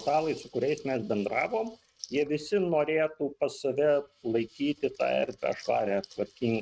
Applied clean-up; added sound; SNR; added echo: neural mask model RNNoise.